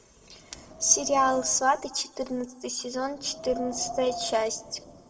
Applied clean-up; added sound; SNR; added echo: none; Wind; 14 dB; reverberation time 1.1 s.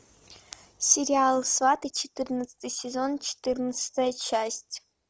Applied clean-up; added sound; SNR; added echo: none; none; none; none.